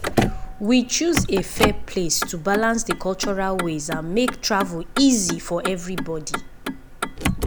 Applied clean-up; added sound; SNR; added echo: none; Motor vehicle (road); 3 dB; none.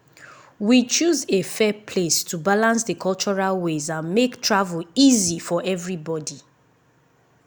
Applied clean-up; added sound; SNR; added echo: none; none; none; none.